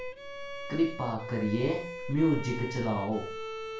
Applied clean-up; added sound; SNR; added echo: none; Bowed string instrument; 9 dB; reverberation time 0.3 s.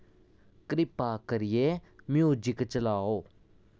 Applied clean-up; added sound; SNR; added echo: none; none; none; none.